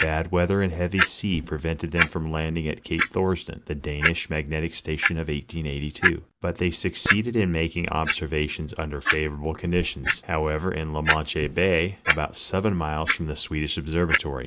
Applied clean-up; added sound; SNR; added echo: none; Clock; 4 dB; none.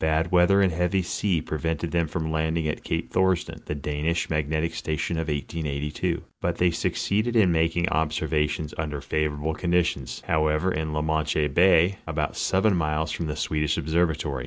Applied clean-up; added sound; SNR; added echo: none; none; none; none.